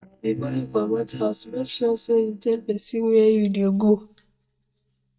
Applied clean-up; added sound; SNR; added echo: neural mask model DeepFilterNet 3.